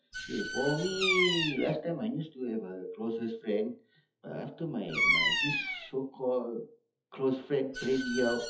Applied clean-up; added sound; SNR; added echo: classical method WPE with log-MMSE.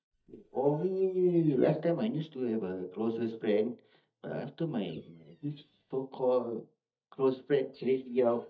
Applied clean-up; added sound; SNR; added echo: neural mask model DeepFilterNet 3.